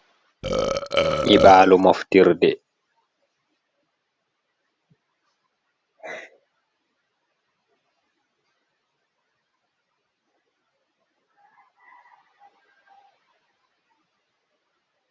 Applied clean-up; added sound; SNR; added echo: none; Burping, eructation; -1 dB; none.